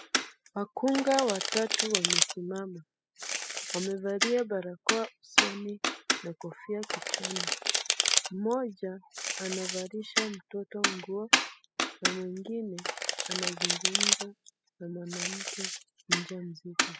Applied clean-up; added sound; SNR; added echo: classical method spectral subtraction.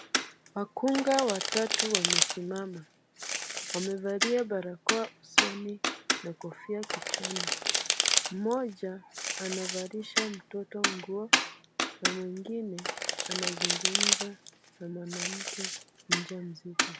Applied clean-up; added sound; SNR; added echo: none; Domestic sounds, home sounds; -3 dB; none.